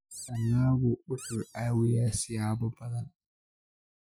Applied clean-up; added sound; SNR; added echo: neural mask model Resemble Enhance denoiser.